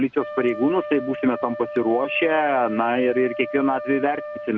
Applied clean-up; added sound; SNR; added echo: none; Wind instrument, woodwind instrument; 10 dB; none.